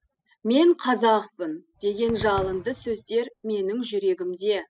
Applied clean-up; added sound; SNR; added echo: classical method spectral subtraction.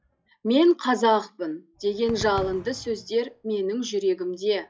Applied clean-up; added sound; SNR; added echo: classical method log-MMSE.